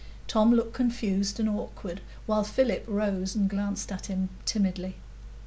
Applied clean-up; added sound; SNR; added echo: none; none; none; none.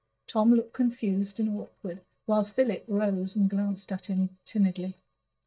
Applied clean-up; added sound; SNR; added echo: neural mask model DeepFilterNet 3.